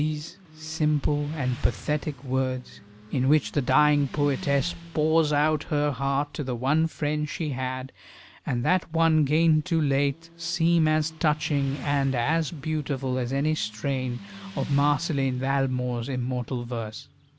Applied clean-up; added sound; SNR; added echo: none; Motorcycle; 20 dB; none.